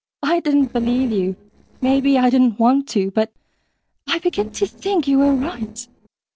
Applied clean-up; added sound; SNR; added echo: neural separator model SepFormer DNS4.